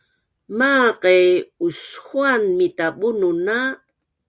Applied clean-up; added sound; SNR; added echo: none; none; none; none.